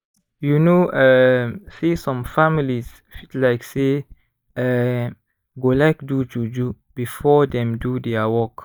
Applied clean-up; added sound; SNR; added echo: neural mask model DeepFilterNet 3.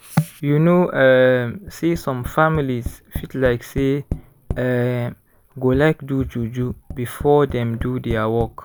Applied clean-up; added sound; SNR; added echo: none; Tap; 15 dB; none.